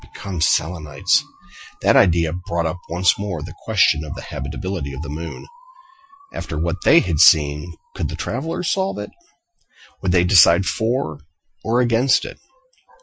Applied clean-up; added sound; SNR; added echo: classical method Wiener filter.